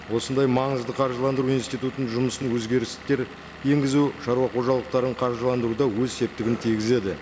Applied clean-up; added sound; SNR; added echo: none; Engine / Vehicle; 17 dB; none.